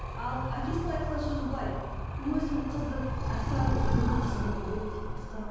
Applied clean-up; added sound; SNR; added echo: none; Animal; -3 dB; reverberation time 1.2 s.